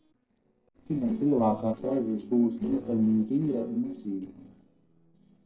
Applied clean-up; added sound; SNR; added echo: neural separator model SepFormer DNS4.